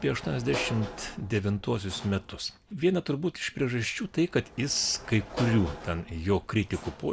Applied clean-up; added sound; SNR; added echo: none; Sliding door / Slam; 14 dB; none.